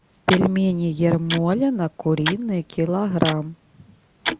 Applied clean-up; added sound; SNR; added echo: none; Tick-tock; 10 dB; none.